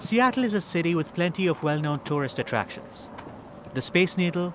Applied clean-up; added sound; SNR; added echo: none; none; none; none.